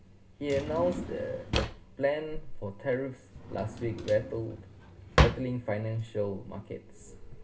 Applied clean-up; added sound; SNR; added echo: none; Drawer open or close; 1 dB; reverberation time 0.2 s.